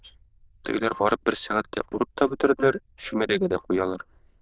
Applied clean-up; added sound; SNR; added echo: neural diffusion model UNIVERSE++.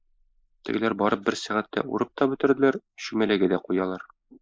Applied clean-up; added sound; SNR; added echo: neural mask model Resemble Enhance denoiser.